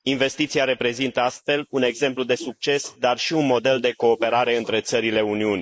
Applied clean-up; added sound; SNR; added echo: neural mask model Resemble Enhance denoiser.